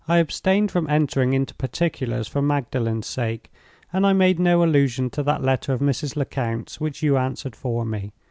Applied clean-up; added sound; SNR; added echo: none; none; none; none.